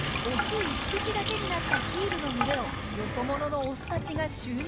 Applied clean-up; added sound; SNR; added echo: none; Sink (filling or washing); -1 dB; none.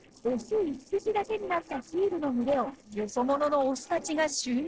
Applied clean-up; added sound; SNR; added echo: neural separator model SepFormer DNS4.